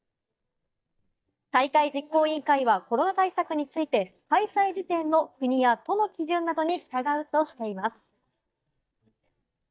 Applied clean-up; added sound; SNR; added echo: neural mask model DeepFilterNet 3.